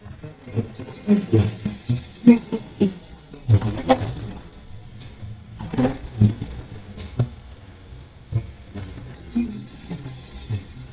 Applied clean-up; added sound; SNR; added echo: neural mask model DeepFilterNet 3.